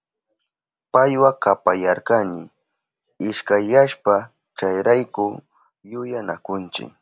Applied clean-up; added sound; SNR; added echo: none; none; none; none.